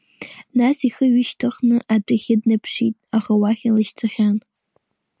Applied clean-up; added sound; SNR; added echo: none; none; none; none.